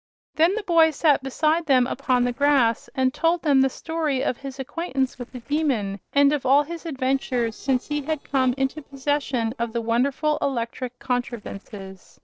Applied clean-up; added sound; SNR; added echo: neural separator model SepFormer DNS4.